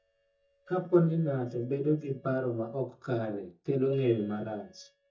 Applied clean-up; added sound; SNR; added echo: neural mask model DeepFilterNet 3.